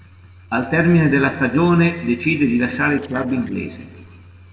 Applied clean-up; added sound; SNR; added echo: neural separator model SepFormer DNS4.